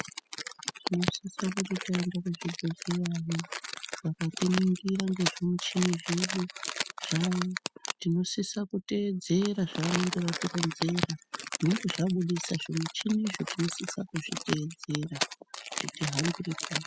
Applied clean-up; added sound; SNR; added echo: classical method spectral subtraction.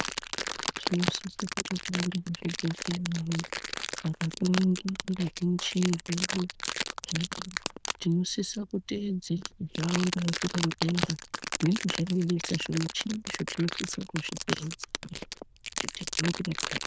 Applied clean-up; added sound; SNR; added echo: neural diffusion model UNIVERSE++.